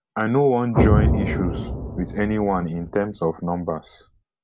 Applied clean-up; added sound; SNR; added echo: none; Explosion; 1 dB; none.